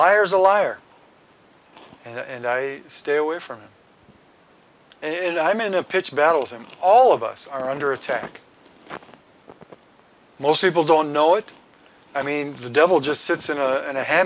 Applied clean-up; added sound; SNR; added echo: none; none; none; none.